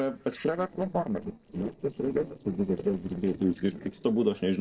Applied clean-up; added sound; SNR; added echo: neural separator model SepFormer DNS4.